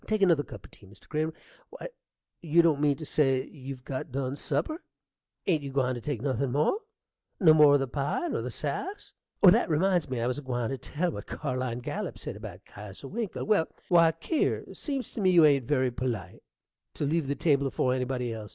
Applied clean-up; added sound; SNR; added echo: none; none; none; none.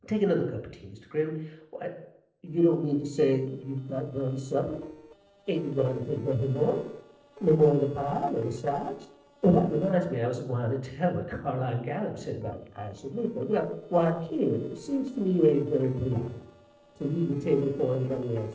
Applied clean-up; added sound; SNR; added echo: neural separator model SepFormer DNS4.